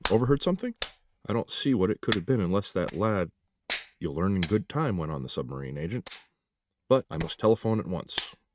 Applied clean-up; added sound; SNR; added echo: neural mask model RNNoise.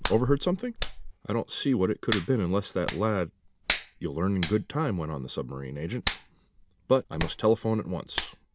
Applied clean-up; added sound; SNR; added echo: none; Hands; 9 dB; none.